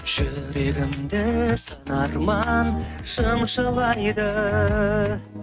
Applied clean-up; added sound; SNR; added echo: neural mask model RNNoise.